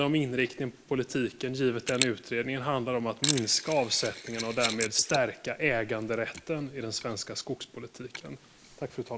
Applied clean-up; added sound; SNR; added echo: neural mask model Resemble Enhance denoiser.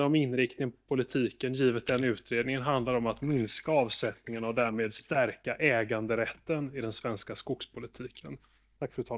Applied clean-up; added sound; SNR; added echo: neural mask model DeepFilterNet 3.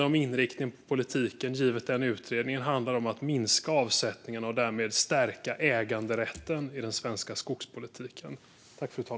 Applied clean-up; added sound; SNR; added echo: none; none; none; none.